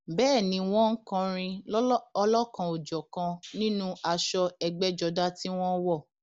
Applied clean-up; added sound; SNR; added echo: none; none; none; none.